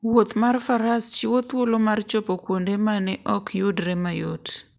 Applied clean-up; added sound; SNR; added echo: none; none; none; none.